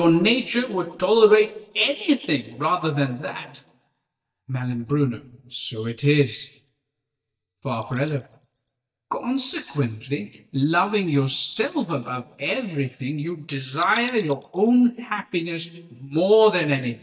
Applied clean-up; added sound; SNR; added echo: neural mask model DeepFilterNet 3.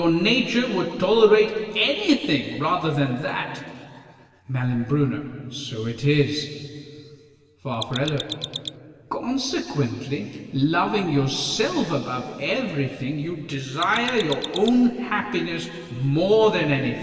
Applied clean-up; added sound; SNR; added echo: none; Mechanisms; 10 dB; reverberation time 2.6 s.